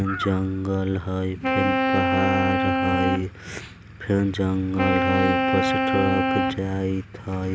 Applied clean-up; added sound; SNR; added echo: none; Wind instrument, woodwind instrument; -1 dB; none.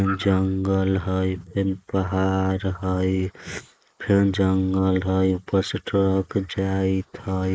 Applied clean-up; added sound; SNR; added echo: neural mask model Resemble Enhance denoiser.